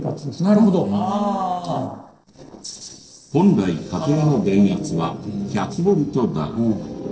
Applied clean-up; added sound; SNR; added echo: neural separator model SepFormer DNS4.